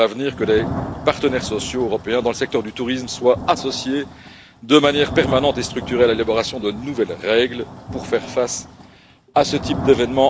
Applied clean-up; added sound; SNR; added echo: none; Thunder / Rain; 11 dB; none.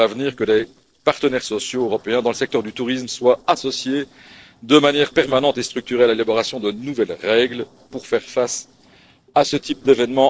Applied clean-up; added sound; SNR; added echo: neural separator model SepFormer DNS4.